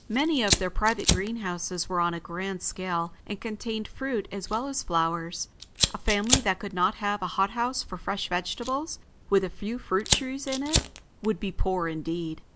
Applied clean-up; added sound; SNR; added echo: none; Fire; 5 dB; none.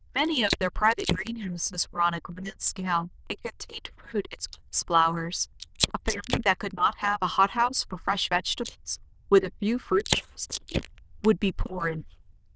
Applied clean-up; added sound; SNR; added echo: neural diffusion model UNIVERSE++.